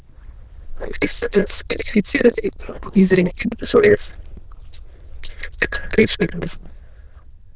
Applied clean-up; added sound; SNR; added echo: neural diffusion model UNIVERSE++.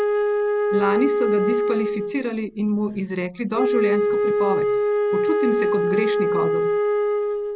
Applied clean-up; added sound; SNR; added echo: none; Wind instrument, woodwind instrument; -5 dB; none.